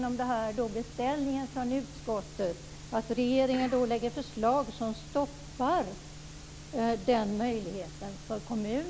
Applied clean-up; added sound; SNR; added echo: none; none; none; none.